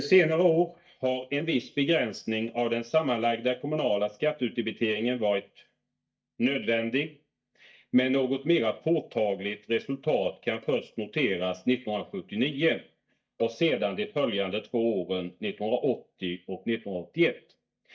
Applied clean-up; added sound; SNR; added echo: neural mask model DeepFilterNet 3.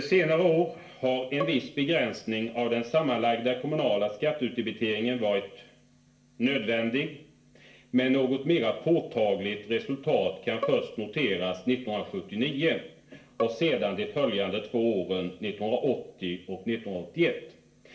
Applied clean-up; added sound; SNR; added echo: none; Bowed string instrument; 12 dB; reverberation time 0.5 s.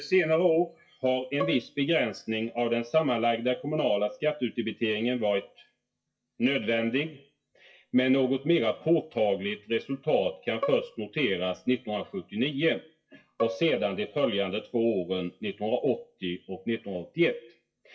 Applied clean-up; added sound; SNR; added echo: classical method WPE with log-MMSE.